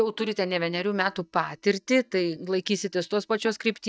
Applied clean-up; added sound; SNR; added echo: neural mask model DeepFilterNet 3.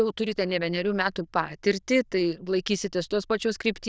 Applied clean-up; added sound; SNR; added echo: neural diffusion model UNIVERSE++.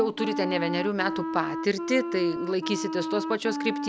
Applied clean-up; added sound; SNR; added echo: none; Wind instrument, woodwind instrument; 4 dB; none.